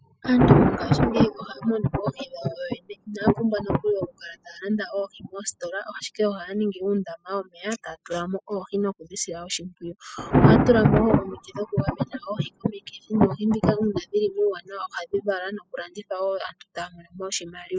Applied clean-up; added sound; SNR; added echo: classical method spectral subtraction.